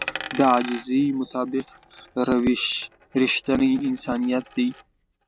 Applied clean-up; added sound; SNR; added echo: none; Coin (dropping); 15 dB; none.